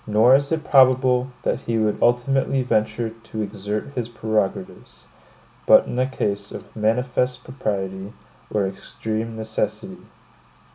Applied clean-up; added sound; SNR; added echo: none; none; none; none.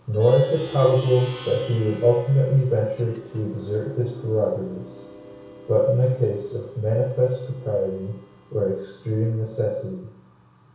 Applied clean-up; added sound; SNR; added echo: none; Plucked string instrument; 19 dB; reverberation time 0.6 s.